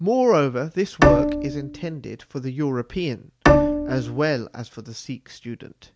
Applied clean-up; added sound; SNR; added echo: none; Bowed string instrument; -4 dB; none.